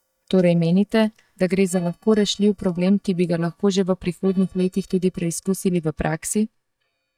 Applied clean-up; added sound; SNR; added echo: neural mask model DeepFilterNet 3.